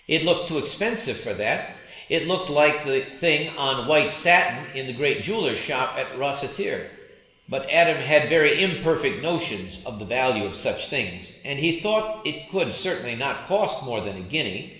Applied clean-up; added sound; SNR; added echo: none; none; none; reverberation time 1.2 s.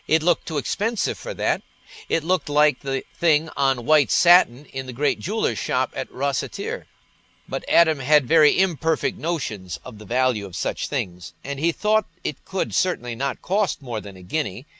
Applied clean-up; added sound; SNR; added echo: none; none; none; none.